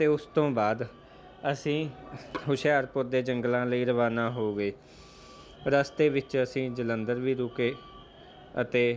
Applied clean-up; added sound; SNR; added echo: none; none; none; none.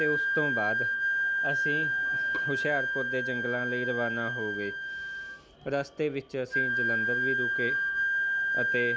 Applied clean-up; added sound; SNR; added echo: none; Wind instrument, woodwind instrument; -5 dB; none.